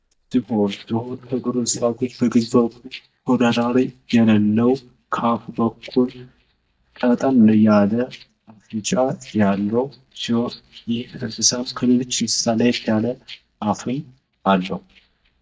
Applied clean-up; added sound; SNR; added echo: neural mask model DeepFilterNet 3.